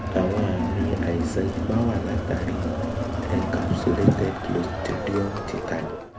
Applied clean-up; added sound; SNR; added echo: none; Crowd; 0 dB; reverberation time 0.3 s.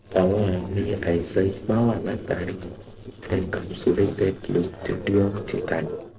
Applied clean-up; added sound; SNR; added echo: neural separator model SepFormer DNS4.